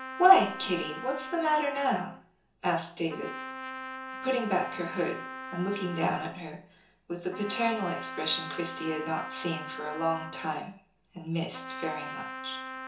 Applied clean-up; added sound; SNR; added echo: none; Trumpet; 10 dB; reverberation time 0.6 s.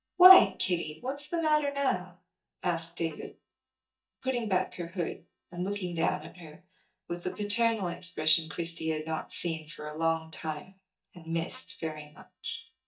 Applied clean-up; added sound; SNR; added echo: neural mask model DeepFilterNet 3.